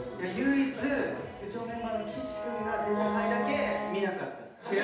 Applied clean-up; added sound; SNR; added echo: none; Wind instrument, woodwind instrument; 5 dB; reverberation time 0.8 s.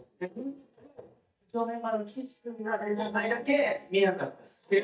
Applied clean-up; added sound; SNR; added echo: neural mask model DeepFilterNet 3.